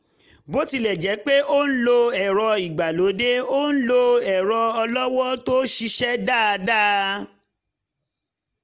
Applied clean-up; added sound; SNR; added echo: none; none; none; none.